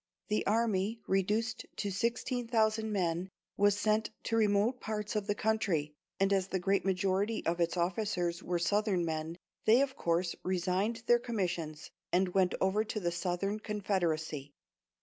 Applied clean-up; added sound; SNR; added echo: none; none; none; none.